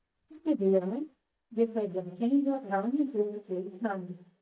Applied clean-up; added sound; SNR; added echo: neural mask model DeepFilterNet 3.